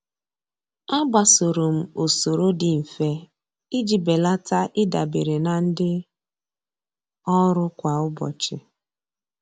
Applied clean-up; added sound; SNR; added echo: none; none; none; none.